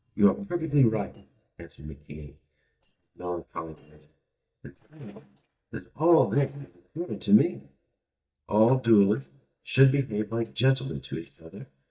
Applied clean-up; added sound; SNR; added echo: neural mask model DeepFilterNet 3.